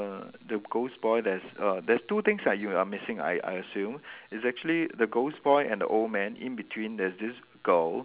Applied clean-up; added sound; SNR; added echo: none; none; none; none.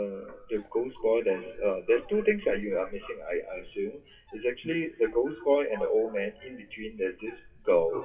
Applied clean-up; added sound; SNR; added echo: classical method WPE with log-MMSE.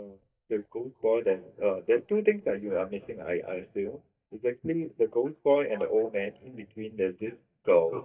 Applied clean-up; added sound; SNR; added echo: neural mask model DeepFilterNet 3.